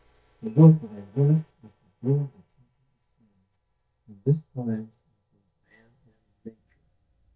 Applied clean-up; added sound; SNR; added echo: neural mask model DeepFilterNet 3.